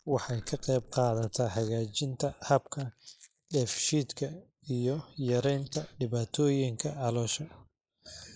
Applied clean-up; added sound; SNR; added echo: neural mask model Resemble Enhance denoiser.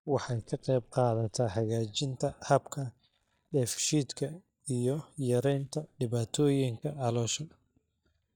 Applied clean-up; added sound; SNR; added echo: neural mask model DeepFilterNet 3.